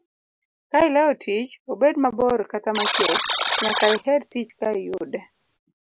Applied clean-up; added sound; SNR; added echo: none; Alarm; 1 dB; none.